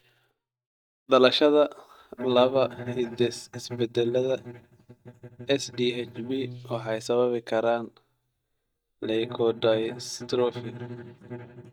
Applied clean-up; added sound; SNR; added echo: neural mask model DeepFilterNet 3.